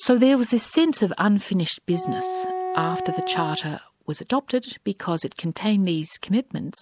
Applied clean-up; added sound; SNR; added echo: none; Wind instrument, woodwind instrument; 7 dB; none.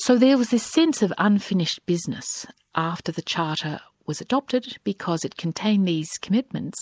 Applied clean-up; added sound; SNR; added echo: neural mask model Resemble Enhance denoiser.